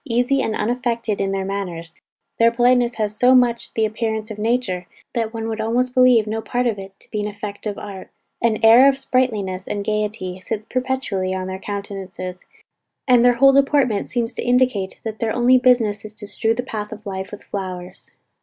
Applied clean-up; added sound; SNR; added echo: none; none; none; none.